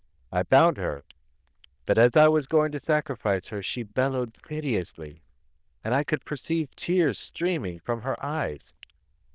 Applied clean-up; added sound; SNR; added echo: neural diffusion model UNIVERSE++.